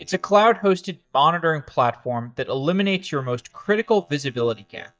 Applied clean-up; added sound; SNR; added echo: neural mask model DeepFilterNet 3.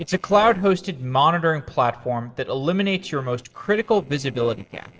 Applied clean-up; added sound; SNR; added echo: neural separator model SepFormer DNS4.